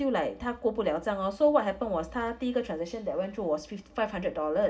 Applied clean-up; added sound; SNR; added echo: none; none; none; reverberation time 0.2 s.